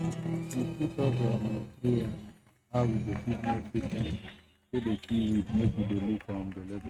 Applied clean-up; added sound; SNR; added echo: neural mask model RNNoise.